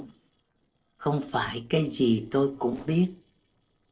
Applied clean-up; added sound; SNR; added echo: neural separator model SepFormer DNS4.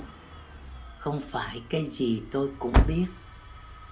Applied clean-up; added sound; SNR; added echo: none; Engine starting; -1 dB; none.